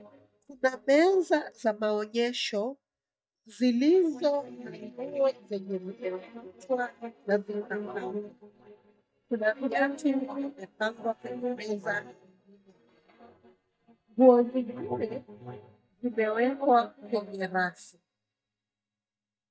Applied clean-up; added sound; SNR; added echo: neural mask model DeepFilterNet 3.